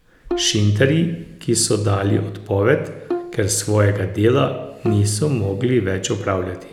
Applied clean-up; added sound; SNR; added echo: none; Bowed string instrument; 13 dB; none.